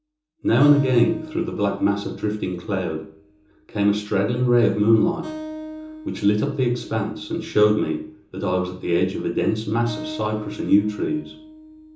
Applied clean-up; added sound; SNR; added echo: none; Acoustic guitar; 16 dB; reverberation time 1.2 s.